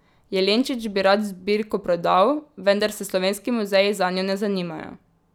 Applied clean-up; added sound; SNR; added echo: none; none; none; none.